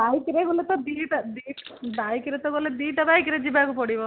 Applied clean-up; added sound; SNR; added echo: none; none; none; none.